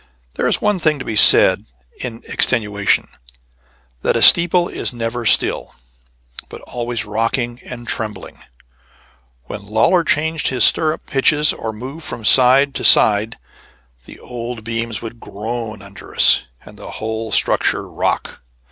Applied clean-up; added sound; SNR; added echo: none; none; none; none.